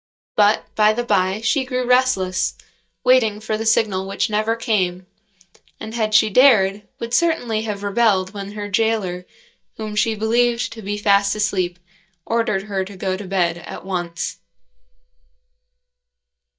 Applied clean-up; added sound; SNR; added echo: neural mask model DeepFilterNet 3.